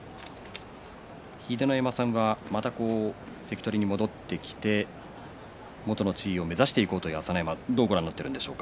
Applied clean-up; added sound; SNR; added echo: none; none; none; none.